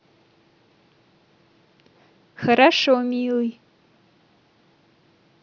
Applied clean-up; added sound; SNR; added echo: none; none; none; none.